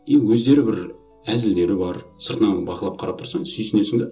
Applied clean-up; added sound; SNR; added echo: none; none; none; reverberation time 0.2 s.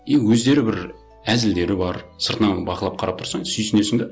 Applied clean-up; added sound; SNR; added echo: none; none; none; none.